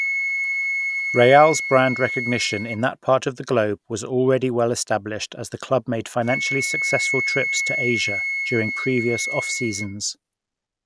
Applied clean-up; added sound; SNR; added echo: none; Wind instrument, woodwind instrument; 5 dB; none.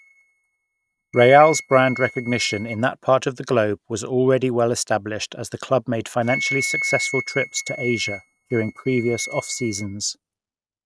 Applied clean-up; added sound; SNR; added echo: neural mask model RNNoise.